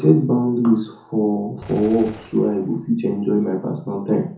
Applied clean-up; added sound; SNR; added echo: none; Gunshot, gunfire; 20 dB; reverberation time 0.5 s.